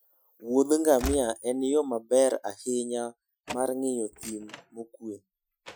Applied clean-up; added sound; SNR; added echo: classical method Wiener filter.